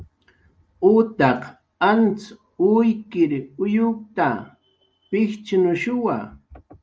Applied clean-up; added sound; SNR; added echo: none; none; none; none.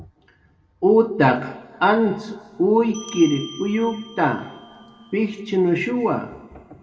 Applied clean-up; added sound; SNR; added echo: none; Bell; 19 dB; reverberation time 1.8 s.